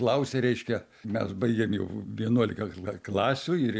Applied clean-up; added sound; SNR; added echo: none; none; none; none.